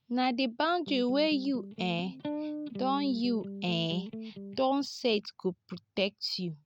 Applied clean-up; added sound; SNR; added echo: none; Electric guitar; 9 dB; none.